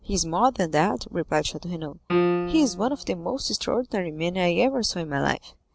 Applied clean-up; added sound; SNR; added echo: none; Piano; 1 dB; none.